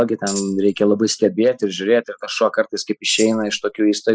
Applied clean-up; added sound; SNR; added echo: classical method spectral subtraction.